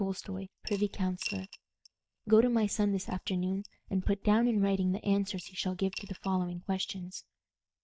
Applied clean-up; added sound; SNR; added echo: neural mask model DeepFilterNet 3.